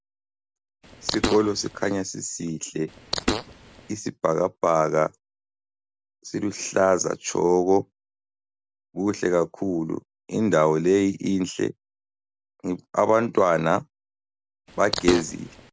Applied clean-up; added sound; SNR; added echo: none; Fart; 5 dB; none.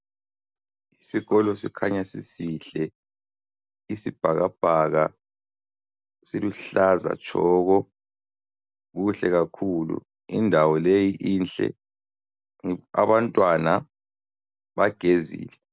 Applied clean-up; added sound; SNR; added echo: none; none; none; none.